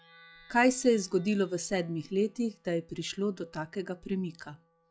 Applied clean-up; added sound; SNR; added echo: classical method log-MMSE.